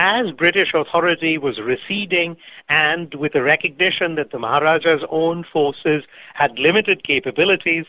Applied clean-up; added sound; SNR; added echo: none; none; none; none.